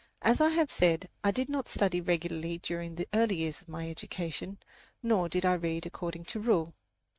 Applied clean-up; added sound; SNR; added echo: neural mask model RNNoise.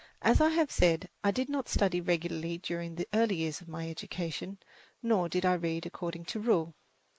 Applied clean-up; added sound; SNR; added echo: neural mask model Resemble Enhance denoiser.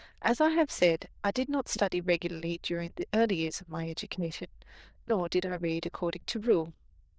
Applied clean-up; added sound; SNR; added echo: neural diffusion model UNIVERSE++.